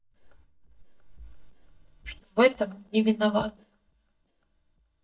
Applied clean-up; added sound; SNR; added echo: neural mask model DeepFilterNet 3.